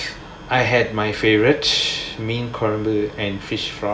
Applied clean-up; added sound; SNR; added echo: none; none; none; none.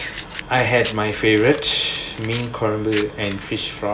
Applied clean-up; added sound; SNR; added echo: none; Fire; 14 dB; none.